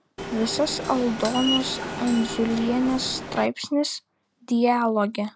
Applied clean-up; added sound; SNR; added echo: none; Subway, metro, underground; 7 dB; none.